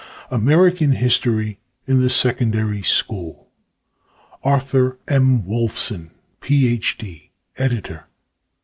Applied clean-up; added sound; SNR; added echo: none; none; none; none.